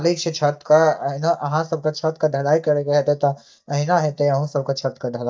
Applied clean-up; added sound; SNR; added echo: neural mask model DeepFilterNet 3.